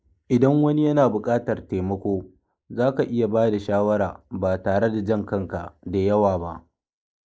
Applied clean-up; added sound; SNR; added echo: neural mask model Resemble Enhance denoiser.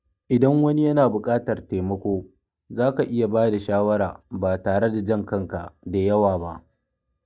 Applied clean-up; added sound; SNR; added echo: neural mask model DeepFilterNet 3.